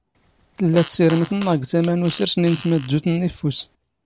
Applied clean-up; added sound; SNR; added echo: none; Fart; 15 dB; none.